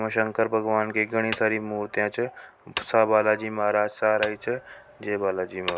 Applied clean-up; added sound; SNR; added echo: none; Hammer; 15 dB; none.